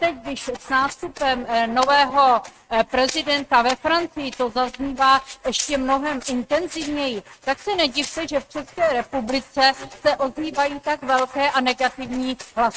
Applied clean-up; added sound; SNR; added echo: neural mask model RNNoise.